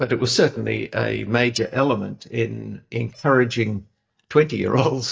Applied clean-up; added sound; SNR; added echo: neural mask model DeepFilterNet 3.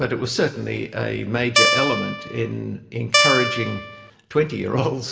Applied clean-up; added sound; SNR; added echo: none; Guitar; -3 dB; reverberation time 0.9 s.